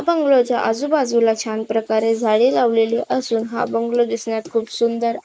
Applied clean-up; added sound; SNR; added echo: neural mask model Resemble Enhance denoiser.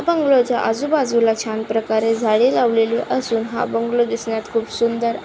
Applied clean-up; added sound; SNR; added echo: none; none; none; none.